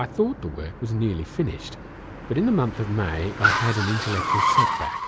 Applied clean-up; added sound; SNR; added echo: none; Car; 1 dB; none.